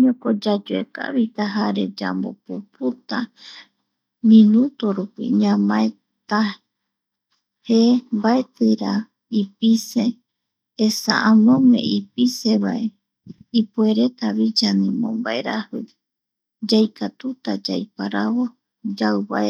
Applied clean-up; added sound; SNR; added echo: none; none; none; none.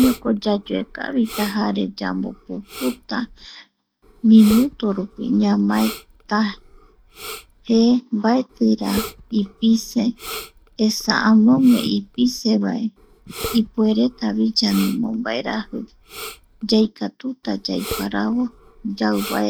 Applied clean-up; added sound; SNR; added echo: none; Respiratory sounds; 16 dB; none.